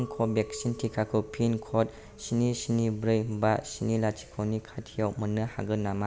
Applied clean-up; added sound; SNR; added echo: none; Chink, clink; 19 dB; none.